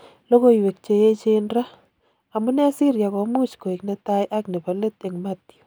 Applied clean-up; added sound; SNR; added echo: none; none; none; none.